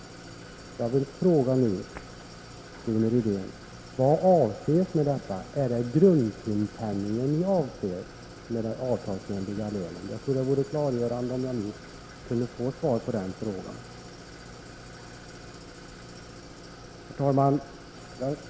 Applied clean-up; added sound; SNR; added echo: none; Idling; 17 dB; none.